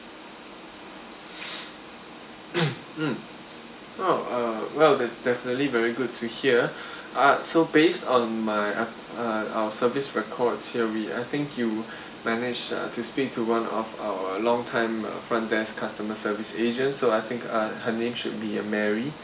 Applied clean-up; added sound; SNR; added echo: none; none; none; none.